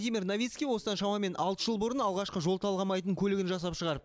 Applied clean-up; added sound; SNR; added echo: none; none; none; none.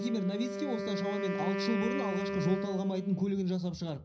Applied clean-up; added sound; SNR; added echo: none; Wind instrument, woodwind instrument; 3 dB; reverberation time 0.5 s.